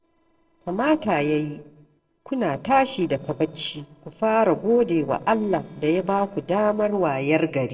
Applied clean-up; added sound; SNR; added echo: neural separator model SepFormer DNS4.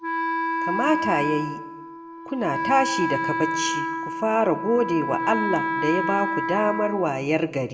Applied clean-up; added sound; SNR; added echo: none; Wind instrument, woodwind instrument; 2 dB; reverberation time 0.7 s.